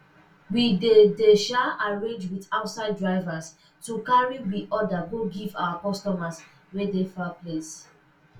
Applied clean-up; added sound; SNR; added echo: none; none; none; reverberation time 0.2 s.